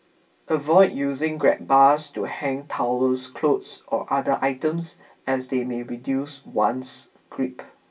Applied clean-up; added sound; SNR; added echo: none; none; none; reverberation time 0.2 s.